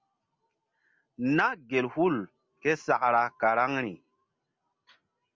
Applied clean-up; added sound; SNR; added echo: none; none; none; none.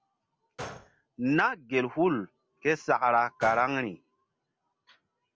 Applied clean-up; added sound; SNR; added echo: none; Gunshot, gunfire; 18 dB; none.